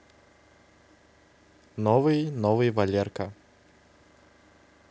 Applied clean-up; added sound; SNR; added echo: none; none; none; none.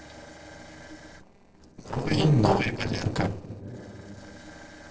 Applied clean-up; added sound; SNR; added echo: neural separator model SepFormer DNS4.